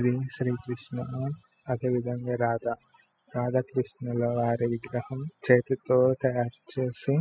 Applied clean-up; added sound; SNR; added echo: classical method spectral subtraction.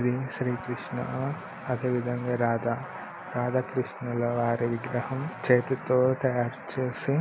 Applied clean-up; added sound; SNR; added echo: none; Strum + Trumpet; 18 dB; none.